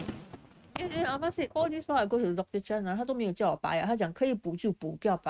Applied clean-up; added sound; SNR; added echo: neural mask model RNNoise.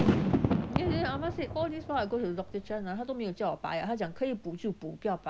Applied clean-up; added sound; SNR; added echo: none; Fireworks; 0 dB; none.